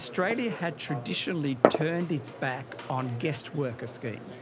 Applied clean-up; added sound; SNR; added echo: none; Glass; 2 dB; none.